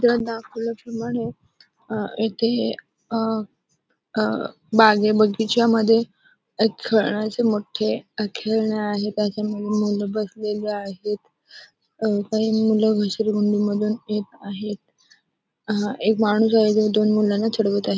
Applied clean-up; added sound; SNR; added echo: none; none; none; none.